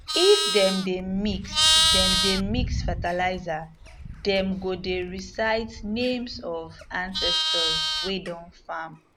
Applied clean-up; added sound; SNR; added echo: none; Livestock, farm animals, working animals; 0 dB; none.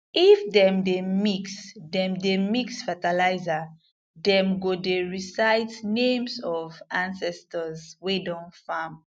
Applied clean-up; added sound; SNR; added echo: none; none; none; none.